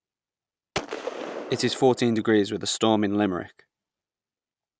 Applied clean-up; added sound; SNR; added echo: none; Gunshot, gunfire; 9 dB; none.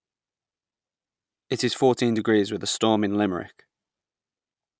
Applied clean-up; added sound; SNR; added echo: none; none; none; none.